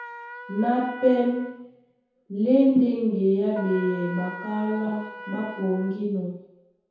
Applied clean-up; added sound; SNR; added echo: none; Trumpet; 16 dB; reverberation time 0.8 s.